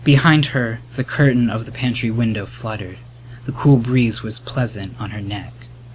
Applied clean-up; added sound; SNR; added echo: none; none; none; none.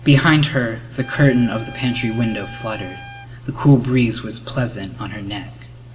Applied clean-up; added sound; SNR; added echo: none; Trumpet; 18 dB; reverberation time 0.9 s.